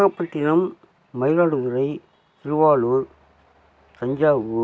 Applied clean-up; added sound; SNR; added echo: none; none; none; none.